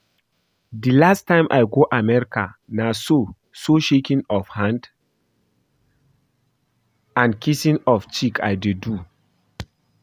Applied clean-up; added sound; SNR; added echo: none; none; none; none.